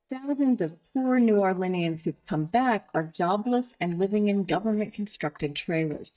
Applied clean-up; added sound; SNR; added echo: neural mask model DeepFilterNet 3.